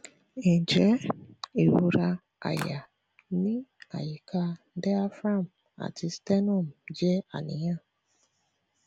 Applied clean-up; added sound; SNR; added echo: none; Clapping; 11 dB; none.